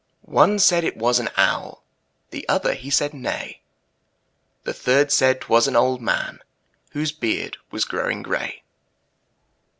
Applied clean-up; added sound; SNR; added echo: none; none; none; none.